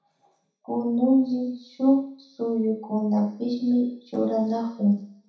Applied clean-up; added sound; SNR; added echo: none; none; none; reverberation time 0.7 s.